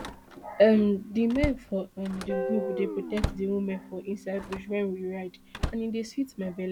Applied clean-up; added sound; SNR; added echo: none; Guitar + Slam; 8 dB; none.